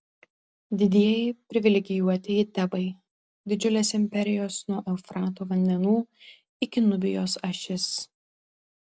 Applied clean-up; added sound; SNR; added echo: none; none; none; none.